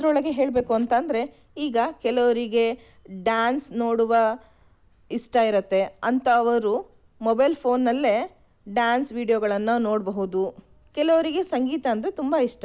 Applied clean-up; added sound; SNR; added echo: none; none; none; none.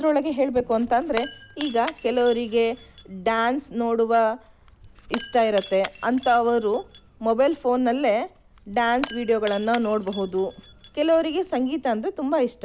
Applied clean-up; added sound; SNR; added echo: none; Shatter / Crushing; 18 dB; none.